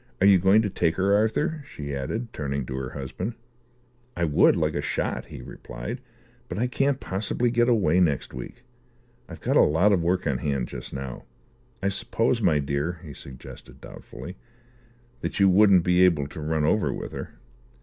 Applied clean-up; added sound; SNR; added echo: none; none; none; none.